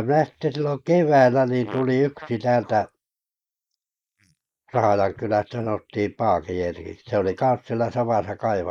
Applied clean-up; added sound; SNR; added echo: neural mask model Resemble Enhance denoiser.